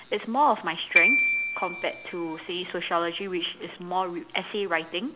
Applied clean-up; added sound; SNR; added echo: none; Glockenspiel; 0 dB; none.